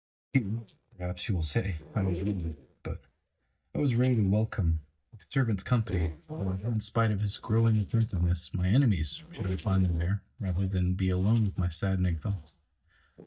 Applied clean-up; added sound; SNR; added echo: neural mask model DeepFilterNet 3.